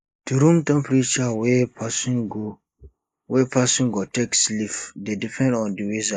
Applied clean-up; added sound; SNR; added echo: neural mask model Resemble Enhance denoiser.